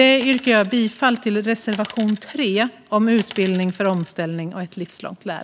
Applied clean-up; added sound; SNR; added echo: none; Coin (dropping); 16 dB; none.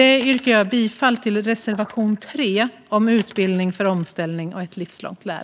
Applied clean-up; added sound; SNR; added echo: neural mask model Resemble Enhance denoiser.